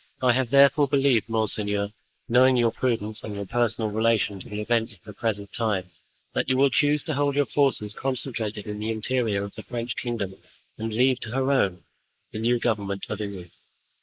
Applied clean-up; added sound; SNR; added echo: neural mask model Resemble Enhance denoiser.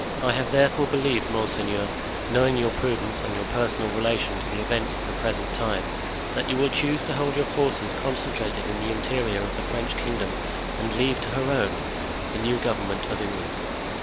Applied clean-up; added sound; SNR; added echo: none; Bird + Water; 2 dB; none.